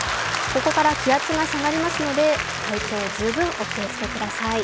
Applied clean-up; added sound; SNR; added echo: none; Applause / Crowd; 3 dB; none.